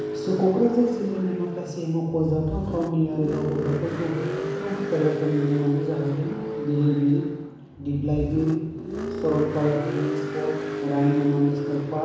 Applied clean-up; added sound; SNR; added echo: none; Car; 7 dB; reverberation time 1.1 s.